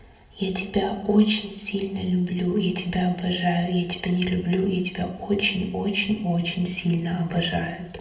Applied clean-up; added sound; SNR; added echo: none; none; none; reverberation time 0.8 s.